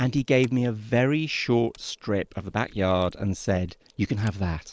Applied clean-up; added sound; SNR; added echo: neural mask model Resemble Enhance denoiser.